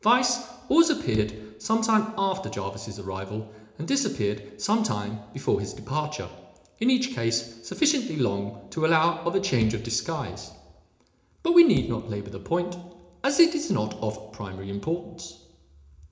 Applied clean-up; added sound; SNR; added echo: none; Bass drum; 17 dB; reverberation time 0.8 s.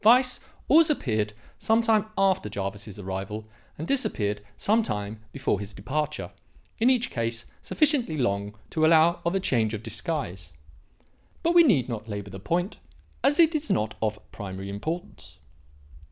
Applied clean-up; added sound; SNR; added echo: none; none; none; none.